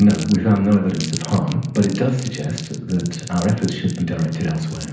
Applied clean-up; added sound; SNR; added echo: none; Crumpling, crinkling; 18 dB; reverberation time 0.8 s.